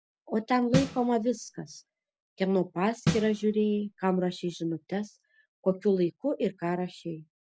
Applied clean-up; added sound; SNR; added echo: none; Snare drum; 4 dB; none.